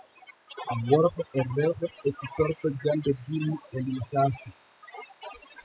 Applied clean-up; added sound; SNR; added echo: classical method spectral subtraction.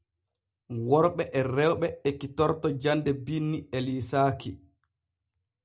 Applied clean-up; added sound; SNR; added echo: none; none; none; none.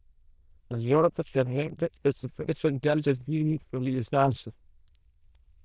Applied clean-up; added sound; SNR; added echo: neural diffusion model UNIVERSE++.